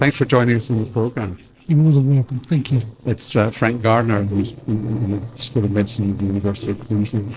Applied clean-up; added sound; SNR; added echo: neural separator model SepFormer DNS4.